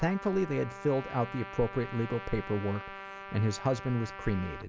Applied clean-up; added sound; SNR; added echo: none; Trumpet; 12 dB; none.